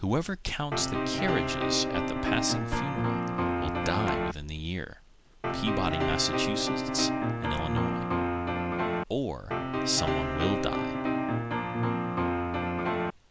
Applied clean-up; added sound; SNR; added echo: none; Piano; -4 dB; none.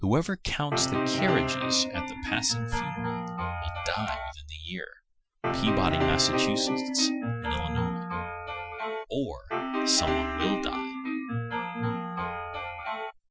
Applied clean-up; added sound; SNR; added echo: classical method Wiener filter.